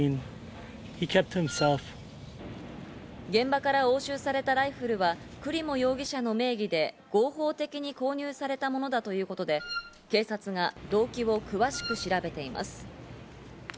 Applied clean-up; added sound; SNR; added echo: none; Wind instrument, woodwind instrument; 10 dB; none.